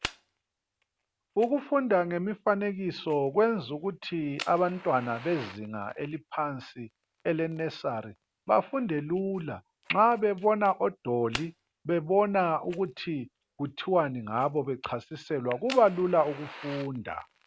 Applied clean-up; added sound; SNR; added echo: none; Fire; 19 dB; none.